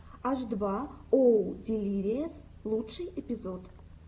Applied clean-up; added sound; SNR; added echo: none; none; none; none.